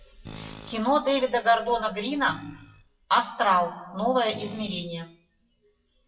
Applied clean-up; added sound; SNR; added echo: classical method WPE with log-MMSE.